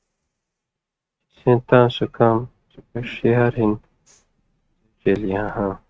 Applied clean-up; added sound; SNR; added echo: neural mask model RNNoise.